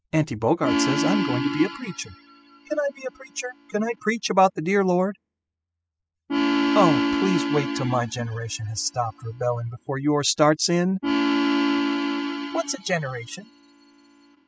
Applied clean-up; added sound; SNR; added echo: classical method spectral subtraction.